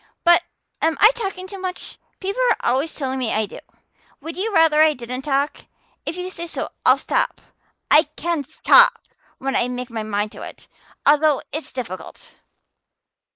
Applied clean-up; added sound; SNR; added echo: neural mask model Resemble Enhance denoiser.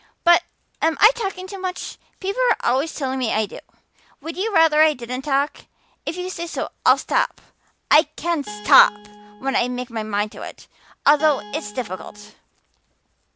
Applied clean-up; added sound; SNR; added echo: none; Guitar; 15 dB; none.